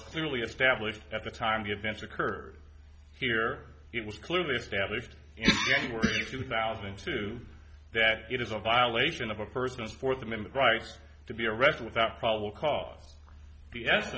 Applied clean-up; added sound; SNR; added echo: none; none; none; none.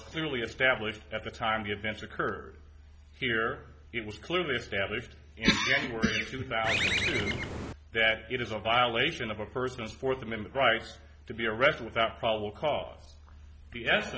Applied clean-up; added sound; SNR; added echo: none; Bird; -1 dB; none.